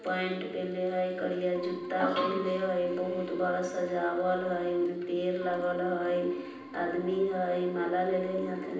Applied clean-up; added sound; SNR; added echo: none; Organ; 17 dB; reverberation time 0.9 s.